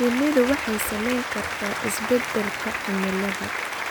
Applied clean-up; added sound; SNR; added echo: none; Applause; 4 dB; none.